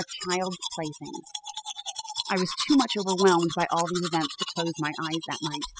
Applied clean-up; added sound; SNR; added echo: classical method spectral subtraction.